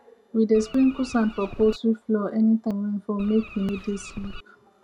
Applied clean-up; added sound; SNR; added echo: none; Bird; 16 dB; none.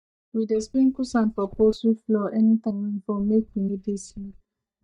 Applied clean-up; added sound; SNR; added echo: neural mask model DeepFilterNet 3.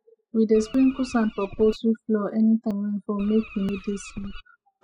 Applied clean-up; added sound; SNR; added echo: classical method spectral subtraction.